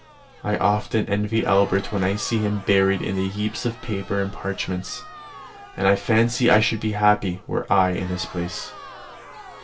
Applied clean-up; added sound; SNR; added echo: none; Crowd; 19 dB; reverberation time 0.2 s.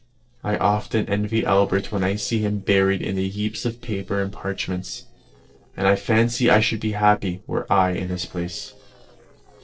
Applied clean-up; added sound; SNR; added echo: neural separator model SepFormer DNS4.